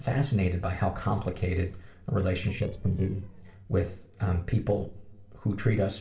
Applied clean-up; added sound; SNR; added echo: neural separator model SepFormer DNS4.